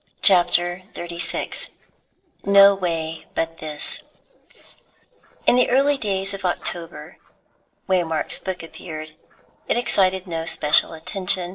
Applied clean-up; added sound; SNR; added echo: neural separator model SepFormer DNS4.